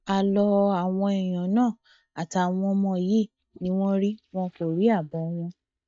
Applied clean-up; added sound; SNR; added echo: neural mask model DeepFilterNet 3.